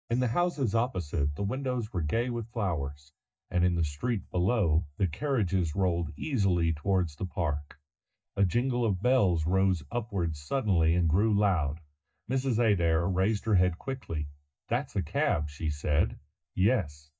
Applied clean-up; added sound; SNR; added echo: neural mask model DeepFilterNet 3.